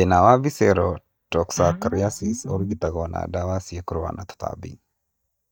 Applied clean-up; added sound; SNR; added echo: neural mask model DeepFilterNet 3.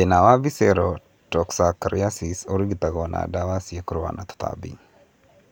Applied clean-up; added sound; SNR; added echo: none; none; none; none.